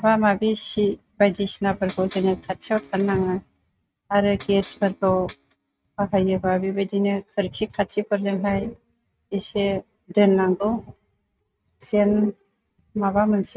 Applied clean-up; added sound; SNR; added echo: neural mask model RNNoise.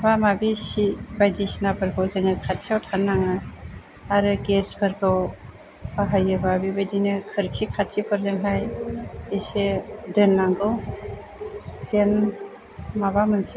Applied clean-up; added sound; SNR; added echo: none; none; none; none.